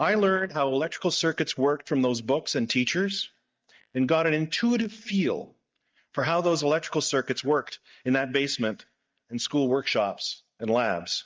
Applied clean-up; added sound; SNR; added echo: neural mask model DeepFilterNet 3.